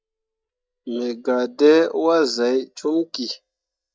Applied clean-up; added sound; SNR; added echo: neural mask model DeepFilterNet 3.